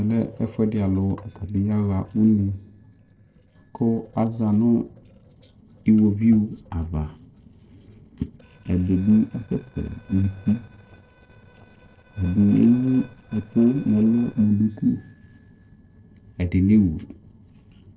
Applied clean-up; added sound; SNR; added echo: neural separator model SepFormer DNS4.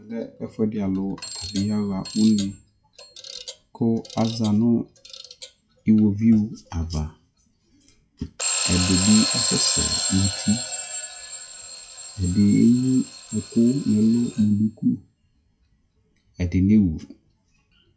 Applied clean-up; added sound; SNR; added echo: classical method WPE with log-MMSE.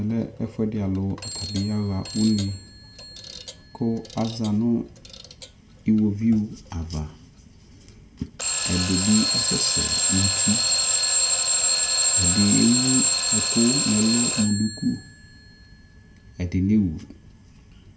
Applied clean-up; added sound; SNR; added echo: none; Alarm / Clock; 0 dB; reverberation time 0.5 s.